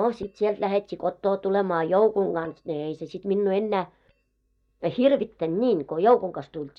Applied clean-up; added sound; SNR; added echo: neural mask model DeepFilterNet 3.